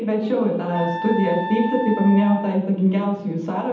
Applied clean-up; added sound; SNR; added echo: none; Wind instrument, woodwind instrument; 11 dB; reverberation time 0.8 s.